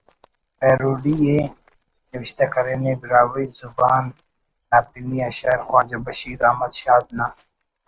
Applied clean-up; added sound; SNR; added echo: neural mask model RNNoise.